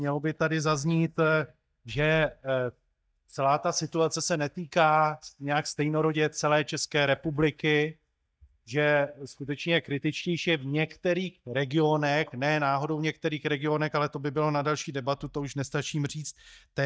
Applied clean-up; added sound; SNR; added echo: neural mask model DeepFilterNet 3.